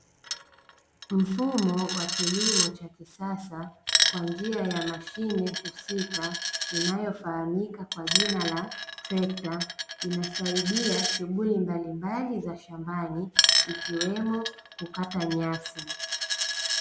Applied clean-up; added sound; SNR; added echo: none; Coin (dropping); 0 dB; none.